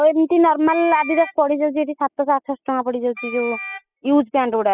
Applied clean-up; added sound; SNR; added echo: classical method spectral subtraction.